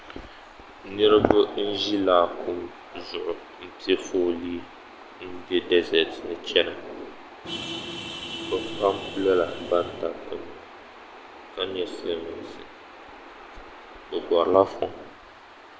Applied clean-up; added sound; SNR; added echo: none; Vehicle horn, car horn, honking; 9 dB; none.